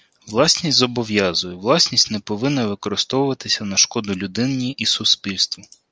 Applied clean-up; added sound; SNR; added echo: none; none; none; none.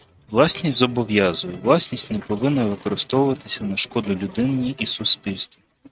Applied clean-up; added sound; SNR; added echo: neural mask model RNNoise.